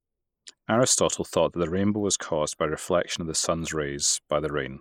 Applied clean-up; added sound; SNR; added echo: neural mask model Resemble Enhance denoiser.